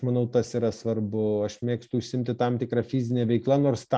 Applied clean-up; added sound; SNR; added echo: none; none; none; none.